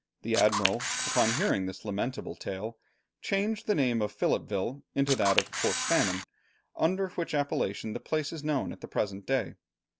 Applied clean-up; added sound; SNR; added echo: none; Camera; 1 dB; none.